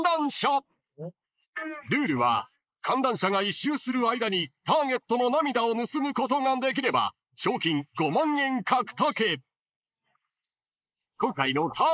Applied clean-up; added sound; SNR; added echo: neural mask model Resemble Enhance denoiser.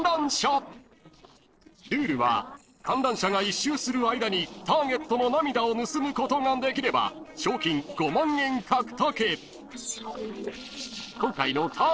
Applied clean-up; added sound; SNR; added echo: neural separator model SepFormer DNS4.